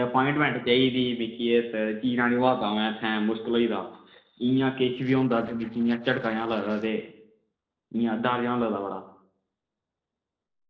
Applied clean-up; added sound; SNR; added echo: neural separator model SepFormer DNS4.